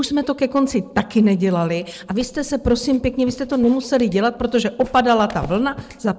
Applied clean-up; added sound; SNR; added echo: neural separator model SepFormer DNS4.